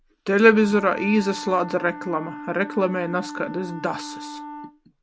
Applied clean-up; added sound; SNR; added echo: none; Wind instrument, woodwind instrument; 13 dB; none.